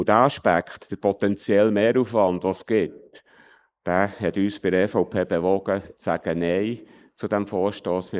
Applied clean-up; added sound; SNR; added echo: neural mask model Resemble Enhance denoiser.